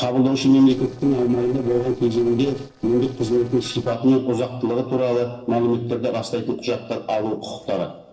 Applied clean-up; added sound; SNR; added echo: neural separator model SepFormer DNS4.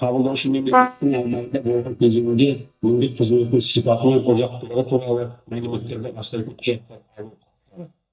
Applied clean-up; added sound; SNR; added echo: neural mask model DeepFilterNet 3.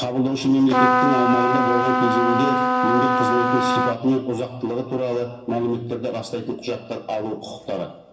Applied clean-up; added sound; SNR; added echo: none; Trumpet; -4 dB; reverberation time 0.2 s.